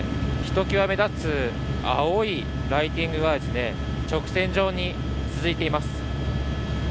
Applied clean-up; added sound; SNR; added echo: none; none; none; none.